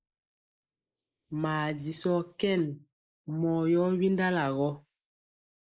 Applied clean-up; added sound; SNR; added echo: neural mask model Resemble Enhance denoiser.